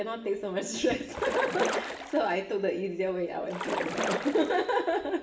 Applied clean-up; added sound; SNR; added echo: none; Splash, splatter; 5 dB; reverberation time 0.8 s.